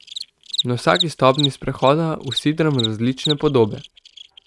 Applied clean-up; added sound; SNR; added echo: neural mask model RNNoise.